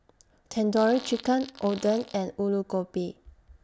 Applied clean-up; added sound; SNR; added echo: none; Fart; 18 dB; none.